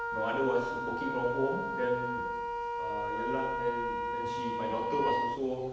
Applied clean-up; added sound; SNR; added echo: none; Wind instrument, woodwind instrument; 0 dB; none.